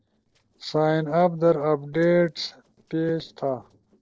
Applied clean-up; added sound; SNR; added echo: neural separator model SepFormer DNS4.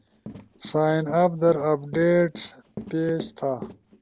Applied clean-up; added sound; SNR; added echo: none; Run; 17 dB; none.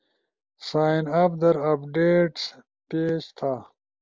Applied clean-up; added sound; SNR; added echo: none; none; none; none.